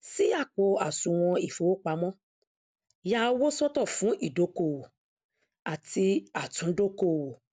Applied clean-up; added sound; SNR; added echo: none; none; none; none.